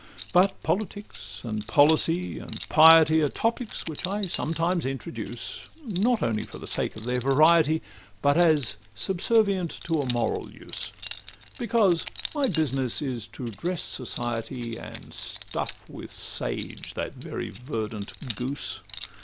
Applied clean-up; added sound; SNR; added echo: none; Keys jangling; 10 dB; none.